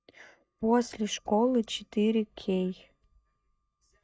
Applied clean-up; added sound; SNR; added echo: neural mask model DeepFilterNet 3.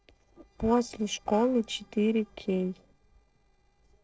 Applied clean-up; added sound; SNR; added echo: neural separator model SepFormer DNS4.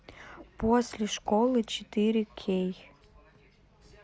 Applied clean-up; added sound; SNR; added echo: none; none; none; none.